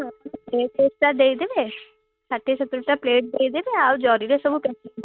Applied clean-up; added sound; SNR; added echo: neural mask model RNNoise.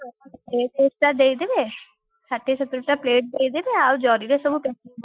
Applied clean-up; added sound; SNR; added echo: classical method Wiener filter.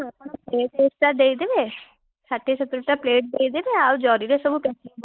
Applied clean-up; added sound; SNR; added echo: neural mask model Resemble Enhance denoiser.